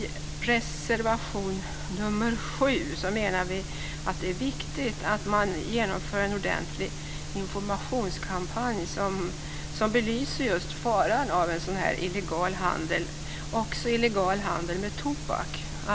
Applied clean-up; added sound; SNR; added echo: none; none; none; none.